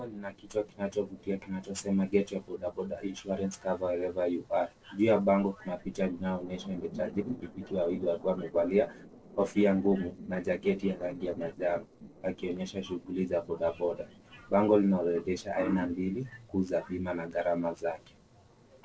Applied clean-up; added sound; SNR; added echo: neural separator model SepFormer DNS4.